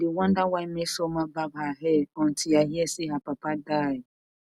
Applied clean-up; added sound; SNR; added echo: none; none; none; none.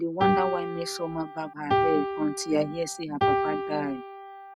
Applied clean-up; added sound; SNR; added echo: none; Piano; -2 dB; none.